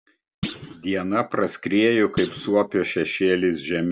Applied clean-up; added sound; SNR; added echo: none; Thump, thud; 13 dB; none.